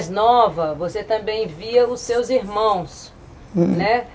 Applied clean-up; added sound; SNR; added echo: none; none; none; none.